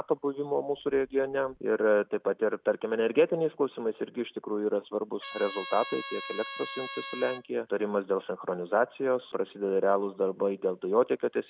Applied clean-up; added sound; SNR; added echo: none; Trumpet; 11 dB; none.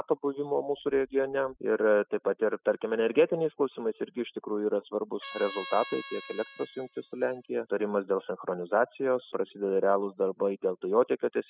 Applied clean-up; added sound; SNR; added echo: classical method spectral subtraction.